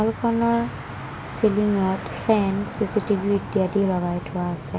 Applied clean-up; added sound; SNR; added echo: none; Motor vehicle (road); 14 dB; none.